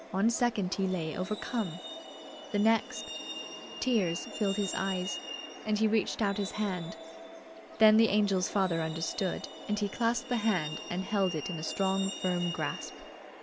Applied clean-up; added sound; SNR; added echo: none; Truck; 11 dB; none.